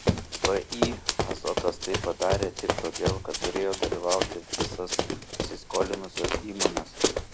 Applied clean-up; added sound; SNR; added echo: none; Run; -2 dB; none.